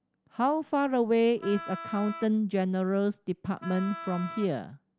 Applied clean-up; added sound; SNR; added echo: none; Wind instrument, woodwind instrument; 13 dB; none.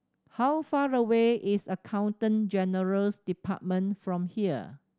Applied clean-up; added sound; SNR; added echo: none; none; none; none.